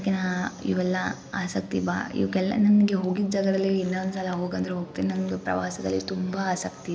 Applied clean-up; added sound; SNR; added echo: none; none; none; none.